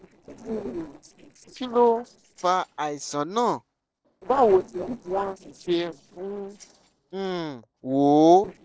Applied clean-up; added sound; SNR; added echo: neural separator model SepFormer DNS4.